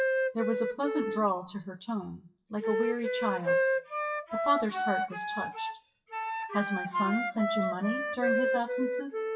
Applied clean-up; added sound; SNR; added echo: classical method WPE with log-MMSE.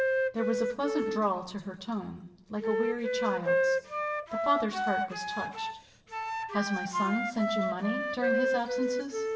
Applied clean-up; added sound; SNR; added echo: none; Wind instrument, woodwind instrument; -2 dB; reverberation time 0.8 s.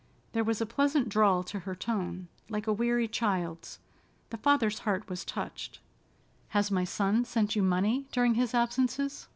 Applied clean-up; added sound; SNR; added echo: none; none; none; none.